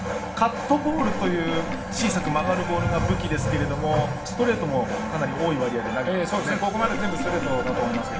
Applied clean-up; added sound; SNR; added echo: none; Sink (filling or washing); 8 dB; reverberation time 1.6 s.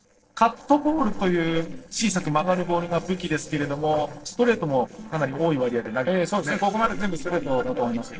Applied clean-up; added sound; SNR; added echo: neural separator model SepFormer DNS4.